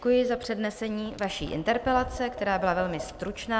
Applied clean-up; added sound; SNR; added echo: none; Tap; 15 dB; none.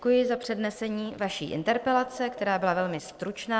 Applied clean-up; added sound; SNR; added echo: neural separator model SepFormer DNS4.